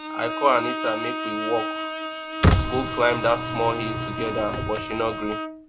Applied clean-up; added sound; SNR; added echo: none; Car + Bowed string instrument; 0 dB; none.